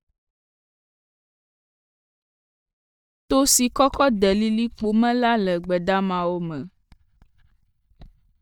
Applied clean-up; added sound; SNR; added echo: neural mask model DeepFilterNet 3.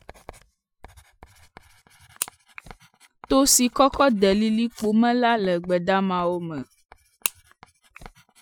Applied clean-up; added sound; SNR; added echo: classical method Wiener filter.